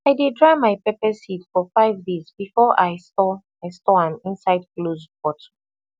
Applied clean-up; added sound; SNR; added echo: none; none; none; none.